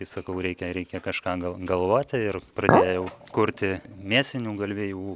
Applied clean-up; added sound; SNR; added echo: none; Chink, clink; -1 dB; none.